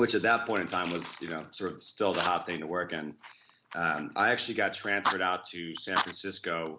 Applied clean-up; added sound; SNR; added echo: none; Fire; 9 dB; none.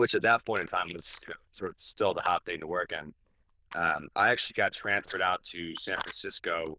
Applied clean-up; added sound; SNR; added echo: neural diffusion model UNIVERSE++.